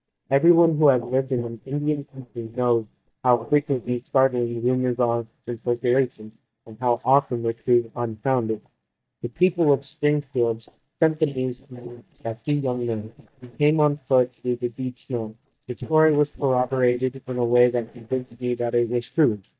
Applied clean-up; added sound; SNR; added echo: neural mask model DeepFilterNet 3.